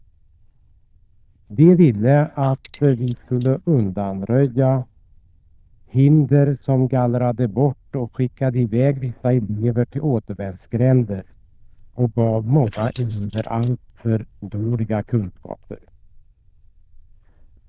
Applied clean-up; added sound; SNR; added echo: neural diffusion model UNIVERSE++.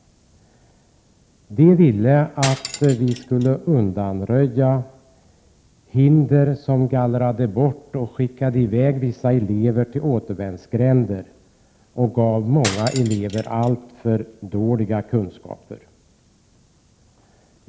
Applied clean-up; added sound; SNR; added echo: none; Cutlery, silverware; 11 dB; none.